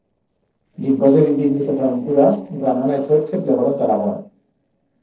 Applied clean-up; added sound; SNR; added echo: neural separator model SepFormer DNS4.